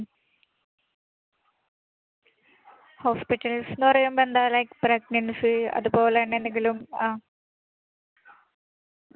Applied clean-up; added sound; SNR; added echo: none; none; none; none.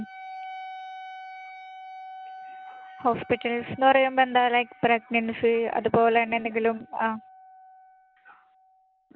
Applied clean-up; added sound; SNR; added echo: none; Wind instrument, woodwind instrument; 18 dB; none.